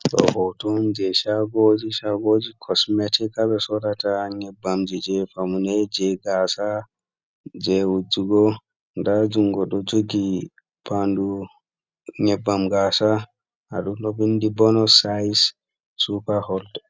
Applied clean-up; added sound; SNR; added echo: none; none; none; none.